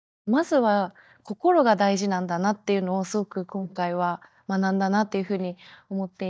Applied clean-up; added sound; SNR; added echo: neural mask model DeepFilterNet 3.